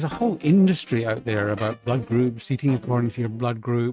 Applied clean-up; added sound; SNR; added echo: neural mask model RNNoise.